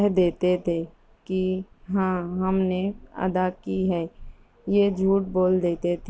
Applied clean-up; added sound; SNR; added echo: none; none; none; none.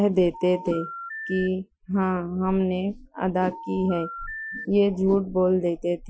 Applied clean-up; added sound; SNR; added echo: classical method Wiener filter.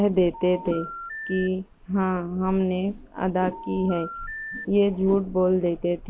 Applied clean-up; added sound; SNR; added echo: none; Telephone + Whoosh, swoosh, swish; 14 dB; none.